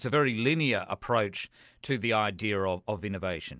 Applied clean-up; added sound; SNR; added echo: none; none; none; none.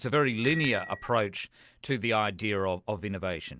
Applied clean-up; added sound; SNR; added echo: none; Bicycle bell; 14 dB; none.